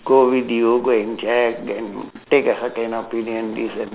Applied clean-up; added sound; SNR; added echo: none; none; none; none.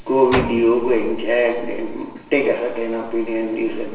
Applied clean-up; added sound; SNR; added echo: none; Slam; 11 dB; reverberation time 0.9 s.